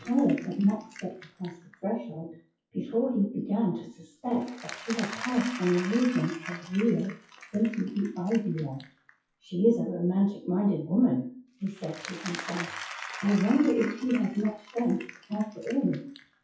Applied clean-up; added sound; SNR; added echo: classical method WPE with log-MMSE.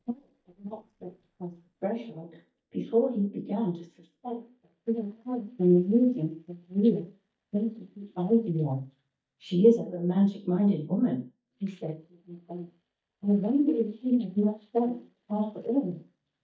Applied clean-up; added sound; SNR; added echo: neural mask model DeepFilterNet 3.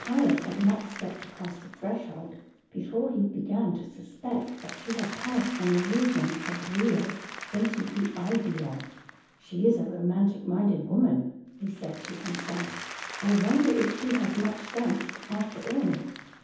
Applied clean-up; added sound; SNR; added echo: none; Applause; 13 dB; reverberation time 0.9 s.